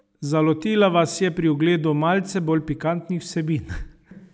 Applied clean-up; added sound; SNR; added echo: none; none; none; none.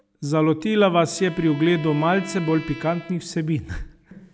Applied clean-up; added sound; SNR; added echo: none; Bowed string instrument; 17 dB; none.